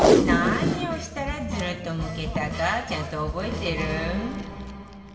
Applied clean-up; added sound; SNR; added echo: none; Packing tape, duct tape; -1 dB; reverberation time 2.2 s.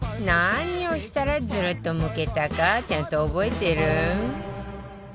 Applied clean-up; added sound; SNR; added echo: none; none; none; none.